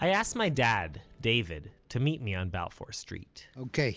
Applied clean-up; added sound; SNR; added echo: none; none; none; none.